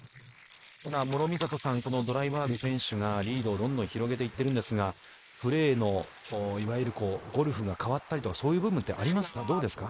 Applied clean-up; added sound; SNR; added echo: neural mask model Resemble Enhance denoiser.